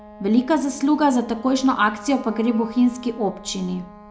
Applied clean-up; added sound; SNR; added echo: none; Wind instrument, woodwind instrument; 19 dB; none.